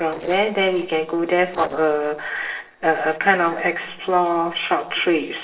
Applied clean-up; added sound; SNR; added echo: neural separator model SepFormer DNS4.